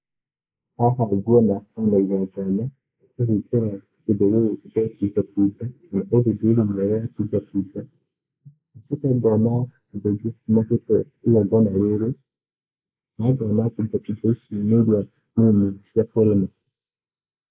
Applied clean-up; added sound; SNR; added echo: neural mask model Resemble Enhance denoiser.